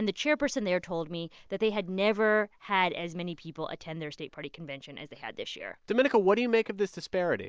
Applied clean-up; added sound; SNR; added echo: none; none; none; none.